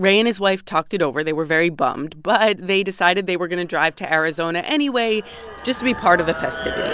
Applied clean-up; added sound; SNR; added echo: none; none; none; none.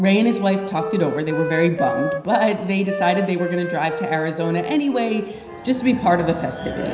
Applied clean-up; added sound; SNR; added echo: none; Wind instrument, woodwind instrument; 8 dB; reverberation time 0.9 s.